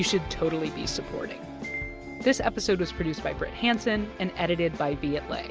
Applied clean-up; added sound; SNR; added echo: none; Piano; 15 dB; none.